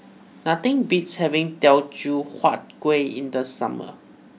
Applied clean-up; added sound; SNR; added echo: none; none; none; none.